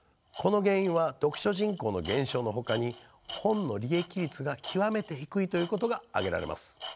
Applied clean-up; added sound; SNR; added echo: none; Tools; 17 dB; none.